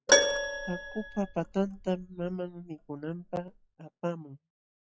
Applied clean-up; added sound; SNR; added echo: classical method log-MMSE.